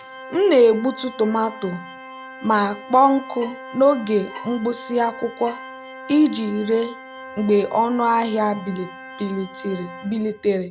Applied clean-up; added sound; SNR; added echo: none; Bowed string instrument + Organ; 16 dB; none.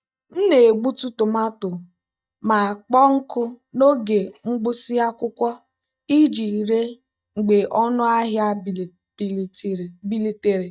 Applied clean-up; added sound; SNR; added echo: neural mask model DeepFilterNet 3.